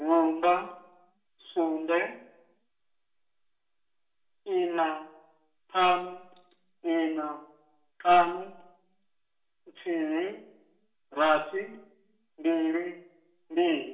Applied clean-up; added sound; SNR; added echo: none; none; none; reverberation time 0.6 s.